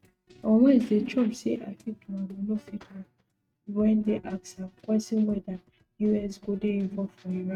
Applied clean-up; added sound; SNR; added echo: neural mask model RNNoise.